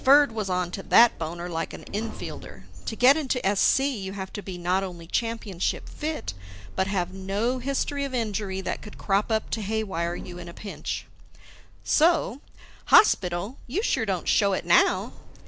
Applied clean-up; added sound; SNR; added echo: none; Sliding door; 11 dB; none.